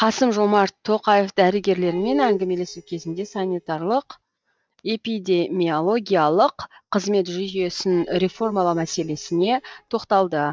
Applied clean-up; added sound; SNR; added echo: neural mask model DeepFilterNet 3.